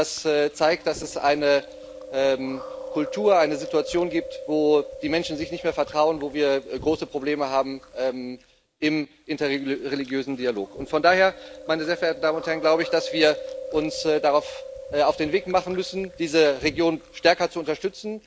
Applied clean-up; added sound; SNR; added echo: none; Chewing, mastication; 14 dB; none.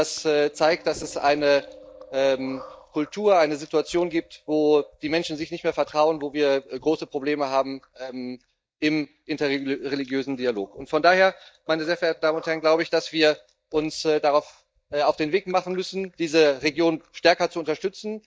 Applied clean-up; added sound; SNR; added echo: neural mask model DeepFilterNet 3.